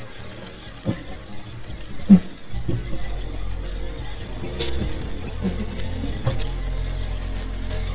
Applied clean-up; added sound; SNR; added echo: neural mask model DeepFilterNet 3.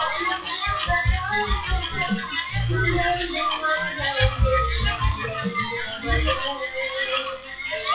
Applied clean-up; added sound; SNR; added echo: classical method WPE with log-MMSE.